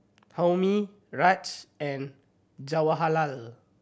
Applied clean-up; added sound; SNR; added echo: none; none; none; none.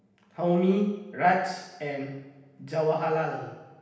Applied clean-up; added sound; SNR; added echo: none; none; none; reverberation time 0.9 s.